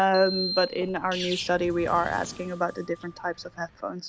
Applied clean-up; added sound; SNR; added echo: none; Sneeze + Sliding door; 10 dB; none.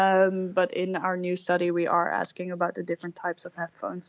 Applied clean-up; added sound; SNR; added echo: none; none; none; none.